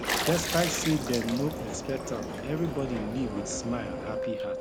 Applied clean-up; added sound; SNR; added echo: none; Bathtub (filling or washing) + Subway, metro, underground; 2 dB; none.